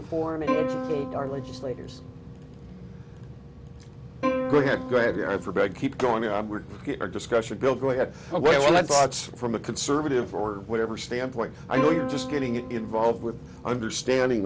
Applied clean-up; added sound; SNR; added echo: none; Plucked string instrument; 6 dB; none.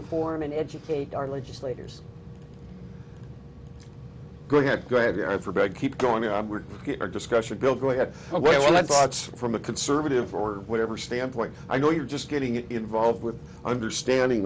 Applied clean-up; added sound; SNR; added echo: none; none; none; none.